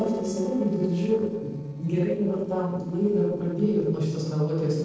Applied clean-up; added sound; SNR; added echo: neural separator model SepFormer DNS4.